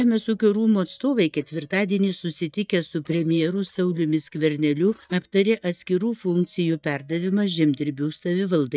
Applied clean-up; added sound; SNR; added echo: neural mask model DeepFilterNet 3.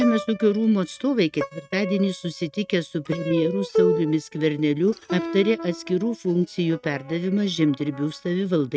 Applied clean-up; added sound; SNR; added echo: neural mask model RNNoise.